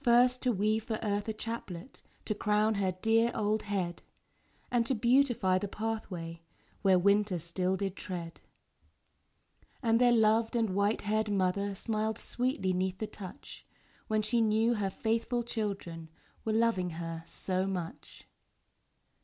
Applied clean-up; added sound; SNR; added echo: none; none; none; none.